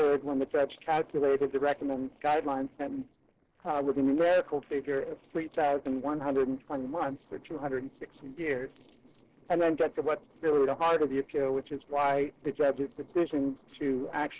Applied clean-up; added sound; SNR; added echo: neural separator model SepFormer DNS4.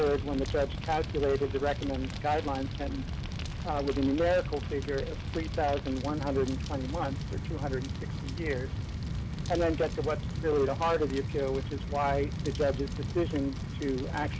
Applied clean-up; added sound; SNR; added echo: none; Fire; 3 dB; none.